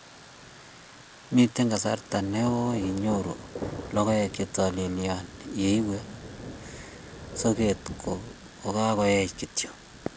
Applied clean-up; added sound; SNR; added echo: none; Thunder; 14 dB; none.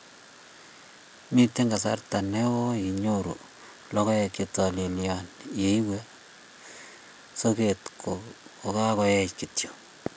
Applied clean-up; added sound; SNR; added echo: none; none; none; none.